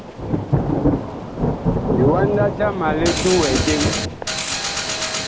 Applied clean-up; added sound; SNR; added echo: none; Thunder / Rain + Mechanisms; -3 dB; none.